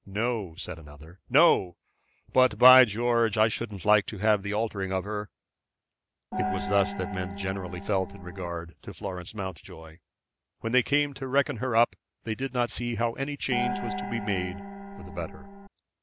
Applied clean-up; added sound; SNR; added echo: none; Gong; 6 dB; none.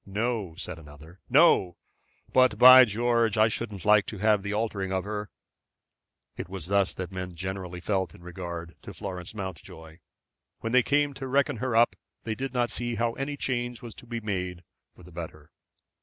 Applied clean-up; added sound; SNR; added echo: none; none; none; none.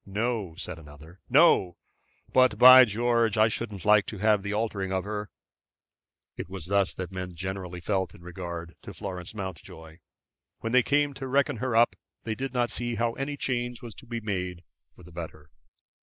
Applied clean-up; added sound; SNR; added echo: neural mask model Resemble Enhance denoiser.